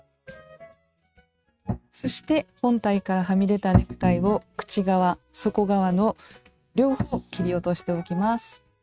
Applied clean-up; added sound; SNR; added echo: neural mask model RNNoise.